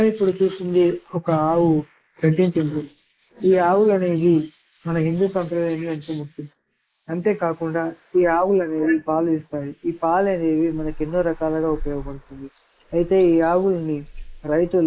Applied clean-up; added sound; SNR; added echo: neural mask model Resemble Enhance denoiser.